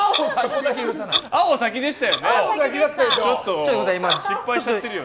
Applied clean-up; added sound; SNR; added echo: none; Clock; 9 dB; none.